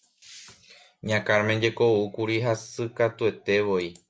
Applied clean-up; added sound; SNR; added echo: none; none; none; none.